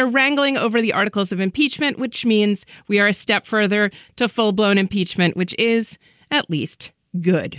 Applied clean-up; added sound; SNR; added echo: none; none; none; none.